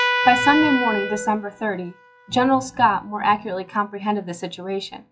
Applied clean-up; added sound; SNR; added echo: classical method log-MMSE.